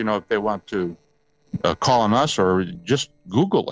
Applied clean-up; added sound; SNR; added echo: neural separator model SepFormer DNS4.